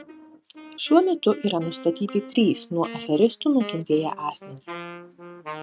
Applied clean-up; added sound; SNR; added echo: neural mask model RNNoise.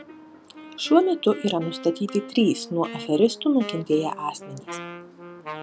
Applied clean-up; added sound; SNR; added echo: none; Wind instrument, woodwind instrument; 15 dB; none.